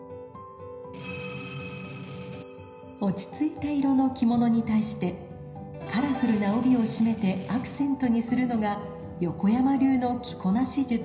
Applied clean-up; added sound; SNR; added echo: none; Strum; 13 dB; reverberation time 0.9 s.